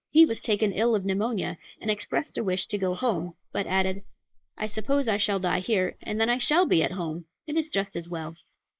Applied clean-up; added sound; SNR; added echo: neural mask model Resemble Enhance denoiser.